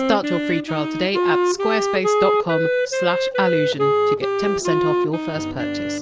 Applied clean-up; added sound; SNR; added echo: none; Wind instrument, woodwind instrument; -4 dB; none.